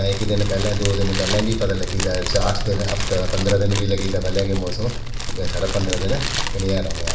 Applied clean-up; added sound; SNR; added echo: none; Fire; 0 dB; reverberation time 0.9 s.